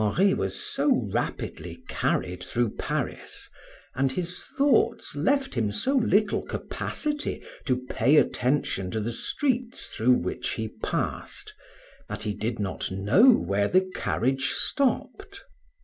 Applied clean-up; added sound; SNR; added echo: none; none; none; none.